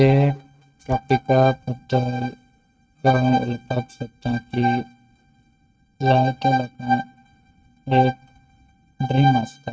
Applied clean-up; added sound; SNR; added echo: neural mask model RNNoise.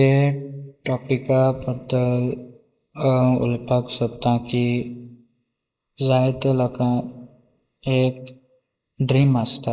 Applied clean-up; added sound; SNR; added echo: neural mask model Resemble Enhance denoiser.